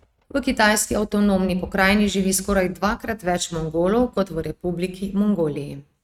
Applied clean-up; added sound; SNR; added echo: neural mask model RNNoise.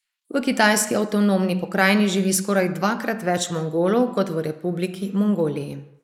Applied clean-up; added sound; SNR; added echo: neural mask model Resemble Enhance denoiser.